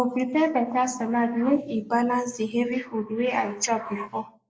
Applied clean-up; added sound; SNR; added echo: neural mask model Resemble Enhance denoiser.